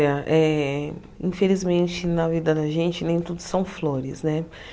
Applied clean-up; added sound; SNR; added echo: none; none; none; none.